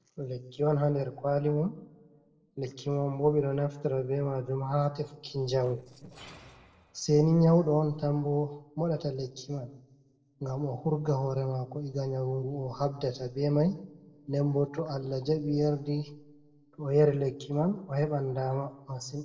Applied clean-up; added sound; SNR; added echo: neural separator model SepFormer DNS4.